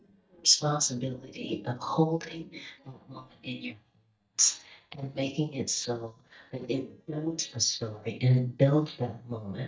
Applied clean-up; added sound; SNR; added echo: neural mask model DeepFilterNet 3.